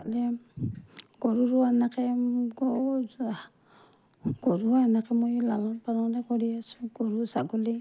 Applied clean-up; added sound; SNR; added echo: none; none; none; none.